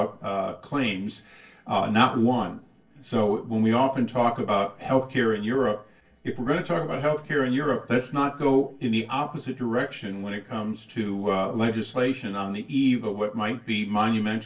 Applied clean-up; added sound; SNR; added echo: neural separator model SepFormer DNS4.